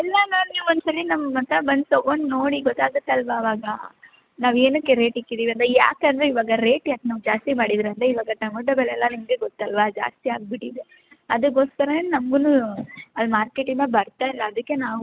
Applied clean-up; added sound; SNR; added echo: none; none; none; none.